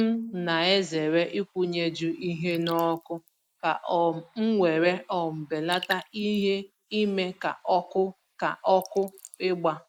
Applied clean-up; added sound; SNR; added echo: neural mask model Resemble Enhance denoiser.